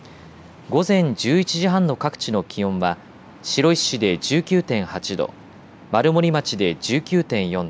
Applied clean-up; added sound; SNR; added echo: none; none; none; none.